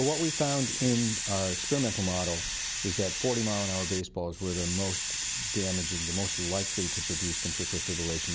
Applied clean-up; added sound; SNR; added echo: none; Hiss; 1 dB; none.